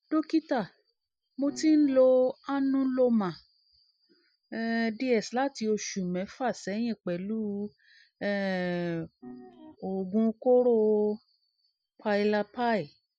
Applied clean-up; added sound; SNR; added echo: classical method Wiener filter.